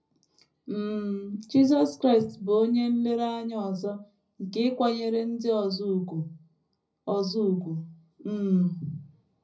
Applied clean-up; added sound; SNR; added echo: none; none; none; reverberation time 0.4 s.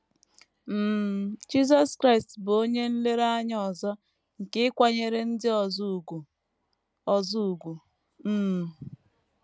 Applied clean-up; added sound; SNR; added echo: none; none; none; none.